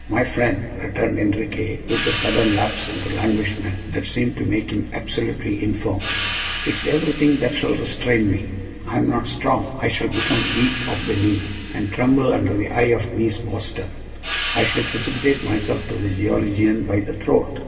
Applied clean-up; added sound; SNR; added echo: none; Cymbal; 8 dB; reverberation time 2.4 s.